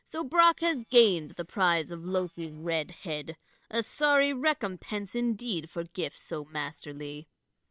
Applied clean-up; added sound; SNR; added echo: neural separator model SepFormer WHAM!.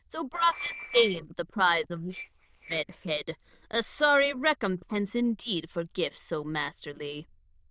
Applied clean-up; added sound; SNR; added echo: neural diffusion model UNIVERSE++.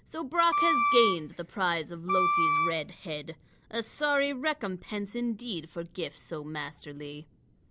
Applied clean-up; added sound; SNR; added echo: none; Wind instrument, woodwind instrument; -3 dB; none.